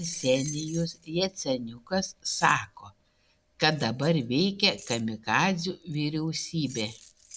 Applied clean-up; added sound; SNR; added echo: none; Keys jangling; 18 dB; none.